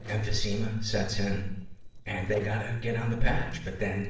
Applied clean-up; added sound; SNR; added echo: neural separator model SepFormer DNS4.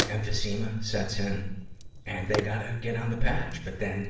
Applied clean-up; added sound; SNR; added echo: none; Fire; 10 dB; reverberation time 0.7 s.